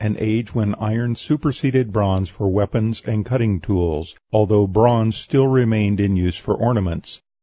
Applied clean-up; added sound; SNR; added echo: none; none; none; none.